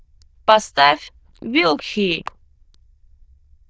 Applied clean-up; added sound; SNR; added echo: neural diffusion model UNIVERSE++.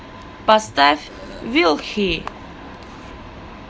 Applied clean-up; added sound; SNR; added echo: none; Camera + Burping, eructation; 20 dB; none.